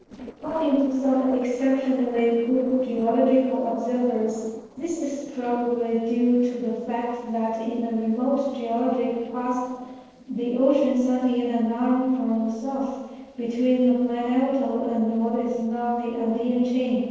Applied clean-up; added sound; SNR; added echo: neural separator model SepFormer DNS4.